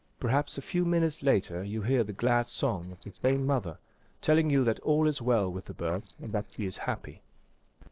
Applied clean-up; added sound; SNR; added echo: neural separator model SepFormer DNS4.